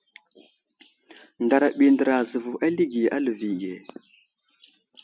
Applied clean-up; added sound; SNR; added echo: none; none; none; none.